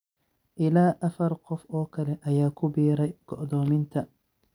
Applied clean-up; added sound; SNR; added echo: none; none; none; none.